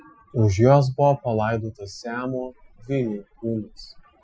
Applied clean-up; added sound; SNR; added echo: classical method Wiener filter.